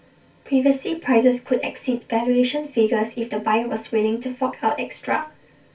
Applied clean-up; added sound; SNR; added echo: none; none; none; reverberation time 0.2 s.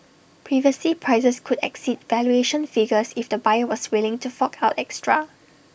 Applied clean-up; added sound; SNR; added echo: none; none; none; none.